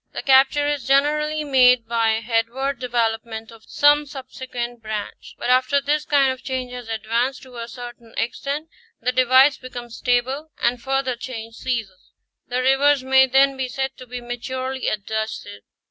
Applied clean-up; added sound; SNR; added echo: none; none; none; none.